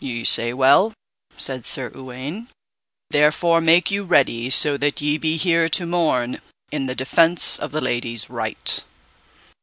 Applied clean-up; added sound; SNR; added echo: none; none; none; none.